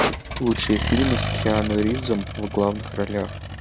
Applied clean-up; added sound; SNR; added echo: none; Accelerating, revving, vroom; 4 dB; none.